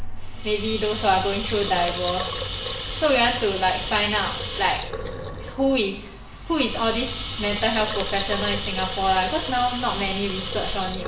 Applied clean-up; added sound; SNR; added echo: none; Water tap, faucet / Liquid; 7 dB; reverberation time 0.7 s.